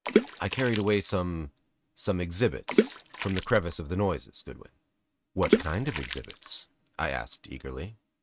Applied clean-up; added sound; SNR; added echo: neural mask model RNNoise.